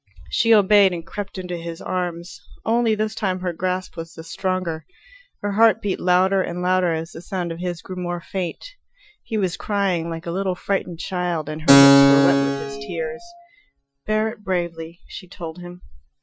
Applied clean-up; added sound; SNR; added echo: classical method Wiener filter.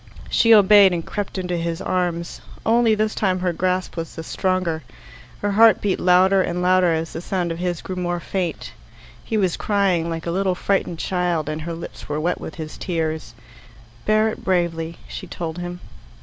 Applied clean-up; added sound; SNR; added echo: none; none; none; none.